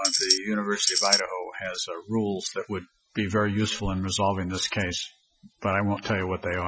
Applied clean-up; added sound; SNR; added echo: classical method Wiener filter.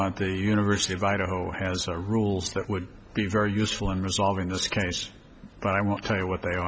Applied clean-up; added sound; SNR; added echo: none; none; none; none.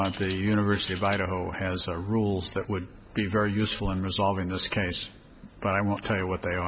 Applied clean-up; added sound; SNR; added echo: none; Tambourine; -4 dB; none.